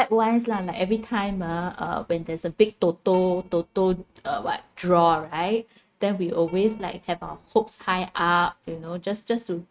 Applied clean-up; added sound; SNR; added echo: neural mask model RNNoise.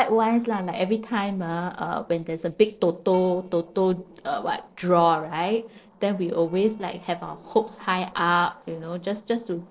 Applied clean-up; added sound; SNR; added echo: neural separator model SepFormer DNS4.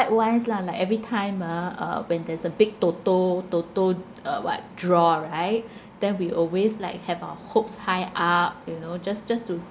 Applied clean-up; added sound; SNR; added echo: none; none; none; none.